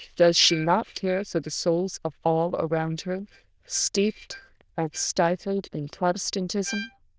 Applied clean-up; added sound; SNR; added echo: neural diffusion model UNIVERSE++.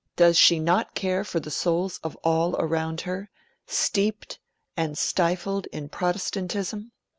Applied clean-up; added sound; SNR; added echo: none; none; none; none.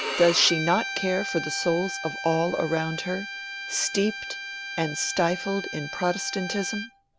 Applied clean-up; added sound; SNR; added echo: none; Bowed string instrument; 7 dB; none.